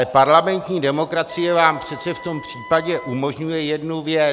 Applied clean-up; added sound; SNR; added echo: none; Wind instrument, woodwind instrument; 18 dB; none.